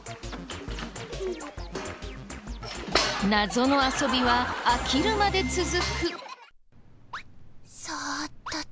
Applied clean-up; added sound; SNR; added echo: none; none; none; none.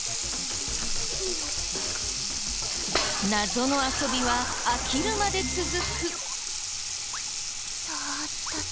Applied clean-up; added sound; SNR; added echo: none; Sink (filling or washing) / Water tap, faucet; 0 dB; none.